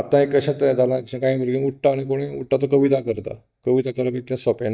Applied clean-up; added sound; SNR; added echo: neural mask model DeepFilterNet 3.